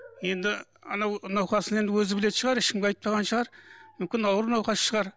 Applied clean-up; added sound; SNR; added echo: none; none; none; none.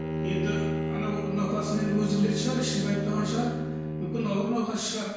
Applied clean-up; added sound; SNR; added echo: none; Bowed string instrument; 2 dB; reverberation time 1.0 s.